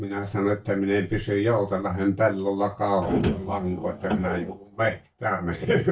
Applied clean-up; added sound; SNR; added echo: neural mask model DeepFilterNet 3.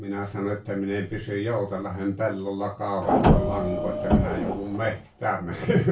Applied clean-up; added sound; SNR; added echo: none; Printer; -4 dB; reverberation time 0.2 s.